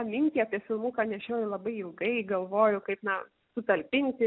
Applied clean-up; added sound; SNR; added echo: none; none; none; none.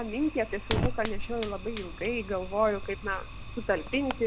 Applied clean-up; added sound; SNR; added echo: none; Fire; 3 dB; none.